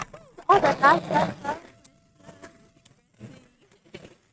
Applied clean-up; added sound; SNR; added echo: neural mask model RNNoise.